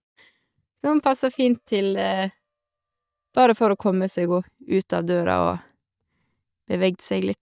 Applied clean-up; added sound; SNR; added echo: neural mask model DeepFilterNet 3.